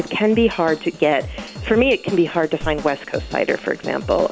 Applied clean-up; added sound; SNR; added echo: none; Drum / Drum kit + Whoosh, swoosh, swish; 14 dB; none.